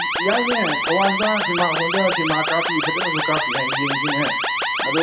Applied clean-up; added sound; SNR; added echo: none; Alarm; -2 dB; reverberation time 0.9 s.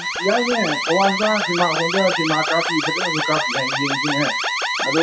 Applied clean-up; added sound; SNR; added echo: classical method WPE with log-MMSE.